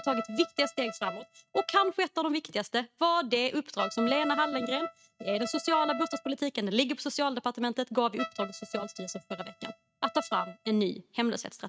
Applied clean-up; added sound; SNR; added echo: neural mask model RNNoise.